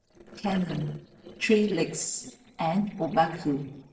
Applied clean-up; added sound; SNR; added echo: neural separator model SepFormer DNS4.